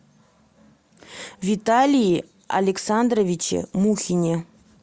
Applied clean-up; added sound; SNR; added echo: none; none; none; none.